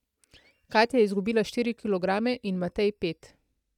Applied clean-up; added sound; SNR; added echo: neural mask model DeepFilterNet 3.